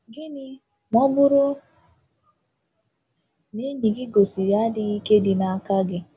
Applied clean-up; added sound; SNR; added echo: none; none; none; none.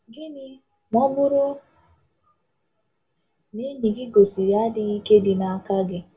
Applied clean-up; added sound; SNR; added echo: none; none; none; reverberation time 0.2 s.